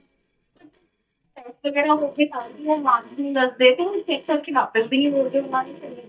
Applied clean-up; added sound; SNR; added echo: neural mask model DeepFilterNet 3.